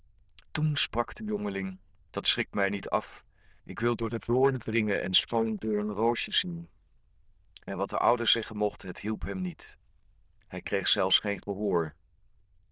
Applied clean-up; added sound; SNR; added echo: neural diffusion model UNIVERSE++.